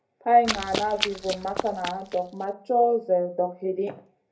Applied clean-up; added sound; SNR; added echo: none; Run; 8 dB; reverberation time 0.3 s.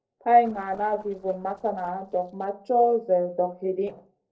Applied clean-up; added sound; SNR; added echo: neural separator model SepFormer DNS4.